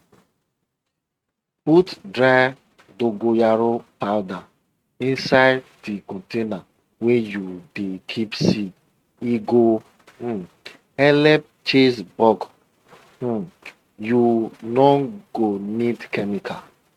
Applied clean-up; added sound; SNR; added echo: neural mask model RNNoise.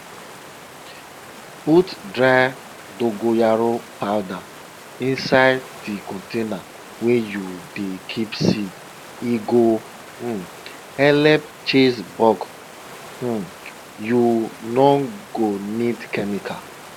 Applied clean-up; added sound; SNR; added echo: none; Water; 18 dB; none.